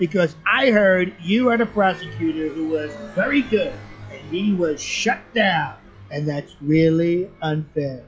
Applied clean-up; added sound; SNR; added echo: classical method log-MMSE.